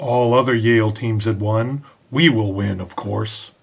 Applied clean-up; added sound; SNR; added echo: none; none; none; none.